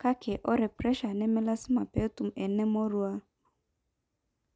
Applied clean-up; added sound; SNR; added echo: none; none; none; none.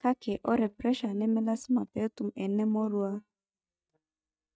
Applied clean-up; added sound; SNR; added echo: neural mask model DeepFilterNet 3.